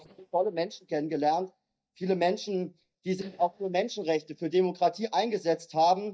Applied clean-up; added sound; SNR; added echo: neural mask model DeepFilterNet 3.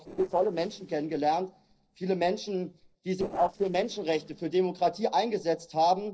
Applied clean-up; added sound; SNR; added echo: neural separator model SepFormer DNS4.